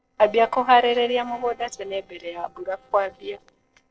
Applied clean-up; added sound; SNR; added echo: neural separator model SepFormer DNS4.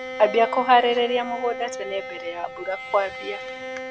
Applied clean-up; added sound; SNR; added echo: none; Bowed string instrument; 10 dB; none.